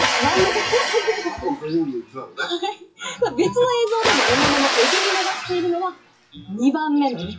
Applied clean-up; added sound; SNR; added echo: classical method WPE with log-MMSE.